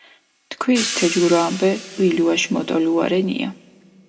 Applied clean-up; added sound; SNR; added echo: none; Hi-hat; 13 dB; reverberation time 0.3 s.